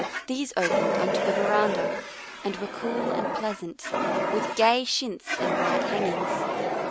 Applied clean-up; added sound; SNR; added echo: none; Fire; -2 dB; none.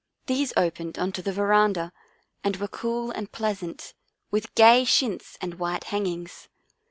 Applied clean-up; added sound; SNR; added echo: none; none; none; none.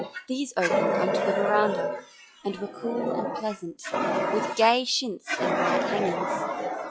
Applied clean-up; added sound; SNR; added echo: classical method log-MMSE.